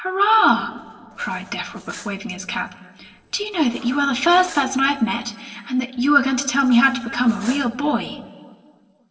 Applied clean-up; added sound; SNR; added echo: neural separator model SepFormer DNS4.